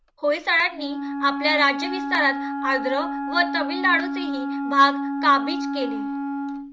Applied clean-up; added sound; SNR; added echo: none; Wind instrument, woodwind instrument; 4 dB; none.